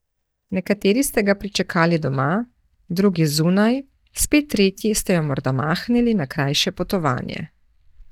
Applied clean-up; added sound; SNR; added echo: neural mask model DeepFilterNet 3.